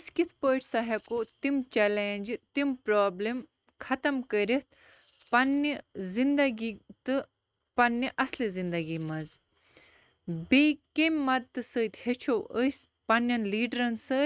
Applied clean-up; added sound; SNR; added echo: neural mask model RNNoise.